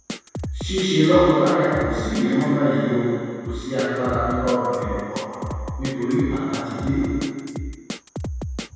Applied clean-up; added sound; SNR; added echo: none; Drum kit; 9 dB; reverberation time 2.2 s.